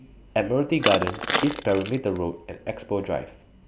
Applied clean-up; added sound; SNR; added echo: none; Crushing; 2 dB; none.